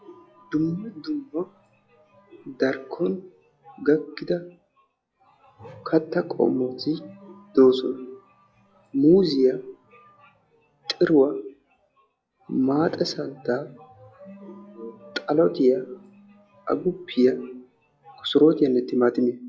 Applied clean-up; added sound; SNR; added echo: classical method log-MMSE.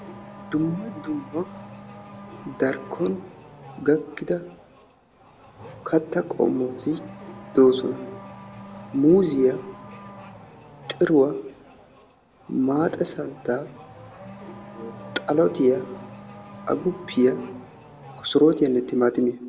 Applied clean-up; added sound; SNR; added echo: none; Race car, auto racing / Accelerating, revving, vroom; 17 dB; none.